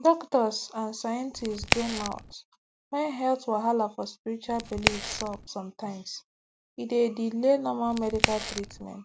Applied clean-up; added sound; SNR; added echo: none; Crack; 2 dB; none.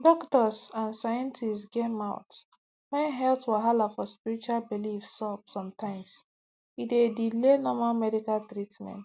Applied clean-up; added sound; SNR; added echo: none; none; none; none.